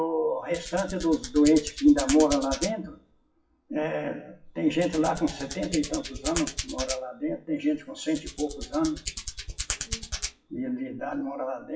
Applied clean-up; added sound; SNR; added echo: classical method WPE with log-MMSE.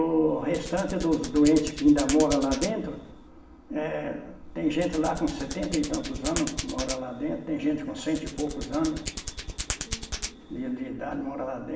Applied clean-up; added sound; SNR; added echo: none; Hands; 9 dB; reverberation time 0.8 s.